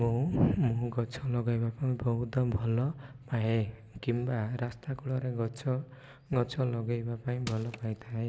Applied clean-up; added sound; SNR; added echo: none; Crushing; 15 dB; none.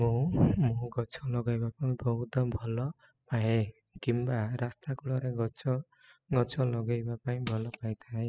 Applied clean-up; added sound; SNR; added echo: classical method spectral subtraction.